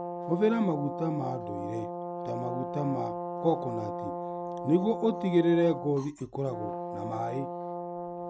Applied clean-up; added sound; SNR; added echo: none; Brass instrument; 6 dB; none.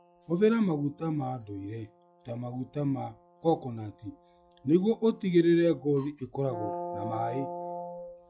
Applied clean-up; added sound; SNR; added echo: classical method log-MMSE.